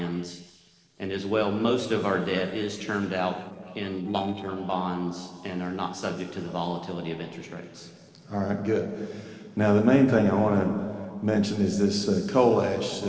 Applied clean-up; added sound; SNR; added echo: neural separator model SepFormer DNS4.